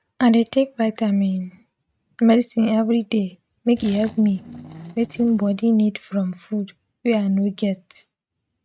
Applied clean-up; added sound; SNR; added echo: neural mask model RNNoise.